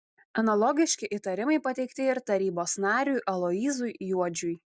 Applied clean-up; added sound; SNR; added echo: none; none; none; none.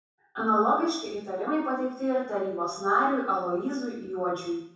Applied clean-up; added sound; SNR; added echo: none; none; none; reverberation time 0.7 s.